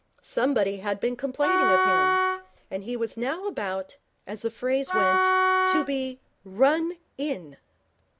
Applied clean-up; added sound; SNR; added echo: none; Wind instrument, woodwind instrument; -3 dB; none.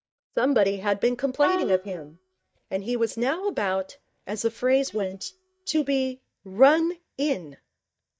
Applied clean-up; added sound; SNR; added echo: neural mask model DeepFilterNet 3.